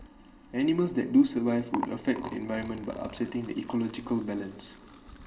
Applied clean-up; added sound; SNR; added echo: none; Liquid; 16 dB; reverberation time 2.4 s.